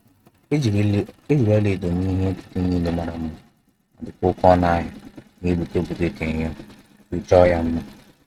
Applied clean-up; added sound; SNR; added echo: neural mask model RNNoise.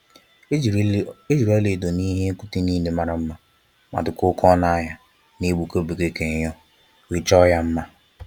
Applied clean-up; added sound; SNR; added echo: none; none; none; none.